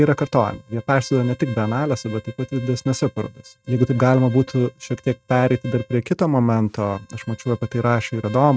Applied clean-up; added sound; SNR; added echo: neural mask model RNNoise.